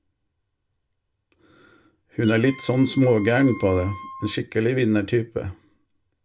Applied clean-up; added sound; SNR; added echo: none; Wind instrument, woodwind instrument; 16 dB; reverberation time 0.2 s.